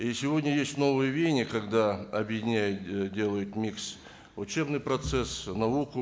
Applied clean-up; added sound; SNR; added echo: none; none; none; none.